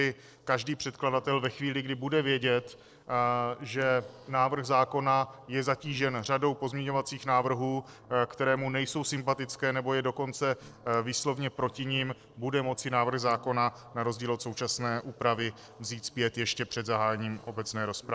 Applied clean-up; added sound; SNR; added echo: neural separator model SepFormer DNS4.